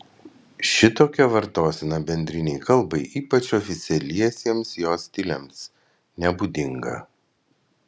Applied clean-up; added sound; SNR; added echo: none; none; none; none.